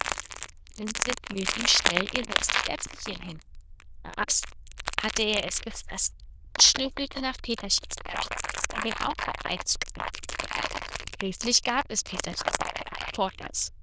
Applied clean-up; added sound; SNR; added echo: neural diffusion model UNIVERSE++.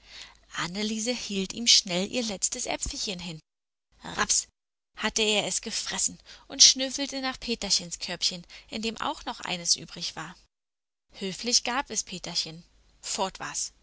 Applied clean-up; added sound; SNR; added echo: none; none; none; none.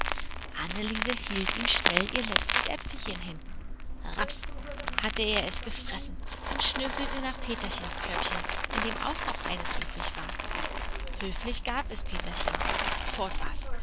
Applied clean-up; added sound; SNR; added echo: none; Crumpling, crinkling; -1 dB; none.